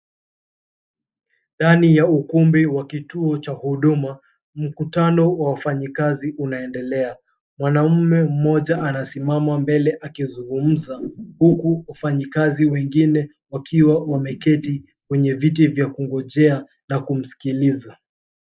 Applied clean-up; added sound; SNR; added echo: neural mask model Resemble Enhance denoiser.